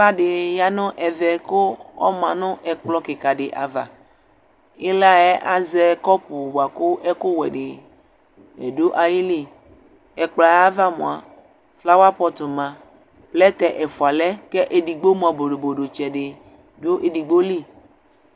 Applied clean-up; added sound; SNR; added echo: none; none; none; none.